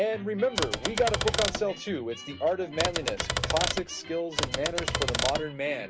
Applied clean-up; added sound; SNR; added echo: none; Typewriter; 0 dB; none.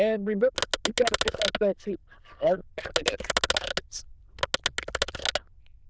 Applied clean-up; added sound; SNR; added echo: neural diffusion model UNIVERSE++.